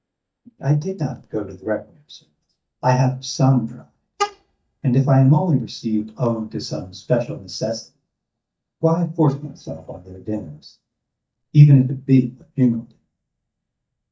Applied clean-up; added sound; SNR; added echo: neural mask model DeepFilterNet 3.